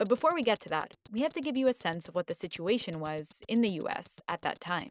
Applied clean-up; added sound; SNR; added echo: neural mask model RNNoise.